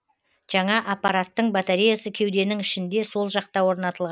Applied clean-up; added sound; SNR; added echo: none; none; none; none.